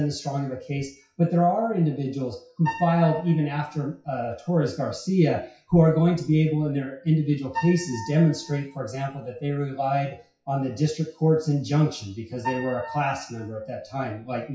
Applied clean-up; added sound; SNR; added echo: classical method WPE with log-MMSE.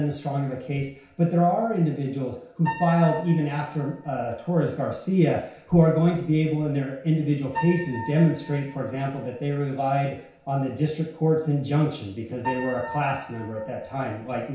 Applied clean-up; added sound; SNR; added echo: none; Piano; 16 dB; reverberation time 0.6 s.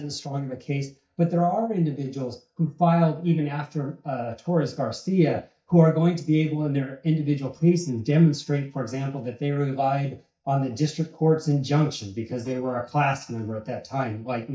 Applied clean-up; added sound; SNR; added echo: neural mask model DeepFilterNet 3.